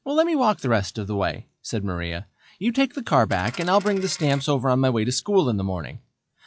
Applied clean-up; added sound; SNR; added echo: classical method log-MMSE.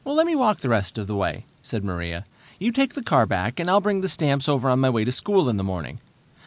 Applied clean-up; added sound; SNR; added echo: none; none; none; none.